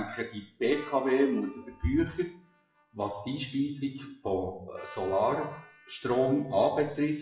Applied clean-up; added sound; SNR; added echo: classical method WPE with log-MMSE.